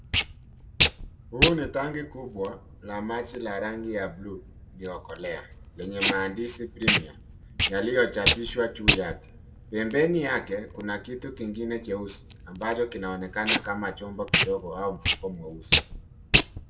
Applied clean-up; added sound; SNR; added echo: none; Packing tape, duct tape; -2 dB; reverberation time 0.9 s.